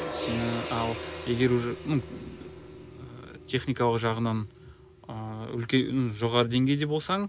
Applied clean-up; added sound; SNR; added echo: none; Gong; 12 dB; none.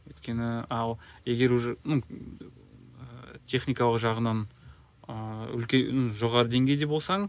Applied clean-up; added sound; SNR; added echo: none; none; none; none.